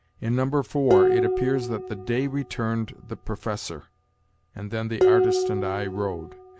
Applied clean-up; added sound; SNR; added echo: none; Dishes, pots, and pans; -1 dB; none.